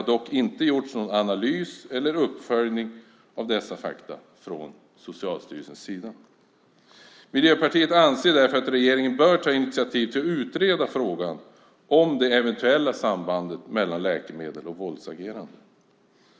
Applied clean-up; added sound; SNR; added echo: none; none; none; none.